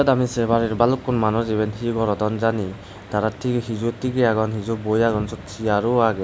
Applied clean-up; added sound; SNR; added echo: none; none; none; none.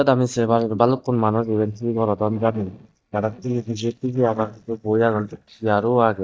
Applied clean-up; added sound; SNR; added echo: neural mask model DeepFilterNet 3.